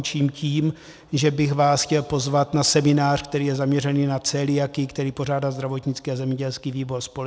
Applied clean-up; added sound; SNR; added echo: none; none; none; none.